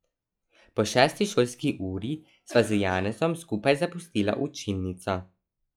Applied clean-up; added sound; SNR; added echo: classical method log-MMSE.